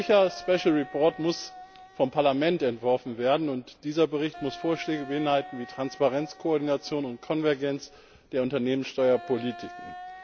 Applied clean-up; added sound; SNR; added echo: none; Wind instrument, woodwind instrument; 18 dB; none.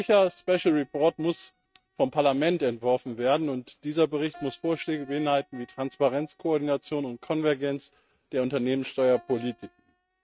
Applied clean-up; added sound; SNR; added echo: neural mask model RNNoise.